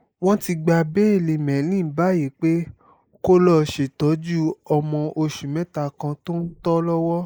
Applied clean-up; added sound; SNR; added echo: neural mask model Resemble Enhance denoiser.